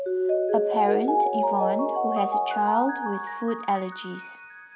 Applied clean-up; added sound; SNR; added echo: none; Mallet percussion; -2 dB; none.